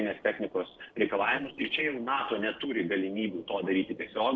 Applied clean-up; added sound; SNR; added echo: neural separator model SepFormer DNS4.